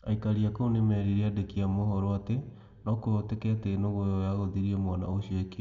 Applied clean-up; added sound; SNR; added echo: none; none; none; reverberation time 1.0 s.